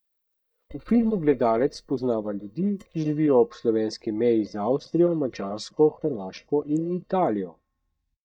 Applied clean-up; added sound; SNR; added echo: neural mask model DeepFilterNet 3.